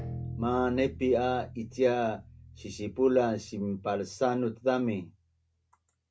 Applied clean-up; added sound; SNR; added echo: none; Bowed string instrument; 15 dB; none.